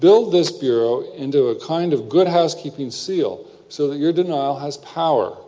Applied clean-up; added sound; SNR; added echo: none; none; none; none.